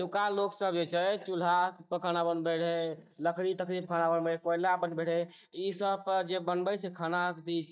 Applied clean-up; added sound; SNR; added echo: neural mask model DeepFilterNet 3.